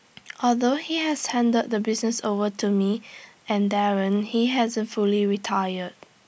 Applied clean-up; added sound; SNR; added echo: none; none; none; none.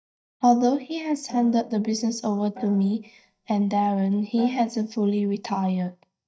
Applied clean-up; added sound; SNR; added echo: neural mask model DeepFilterNet 3.